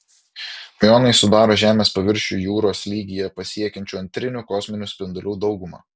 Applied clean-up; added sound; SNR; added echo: none; none; none; none.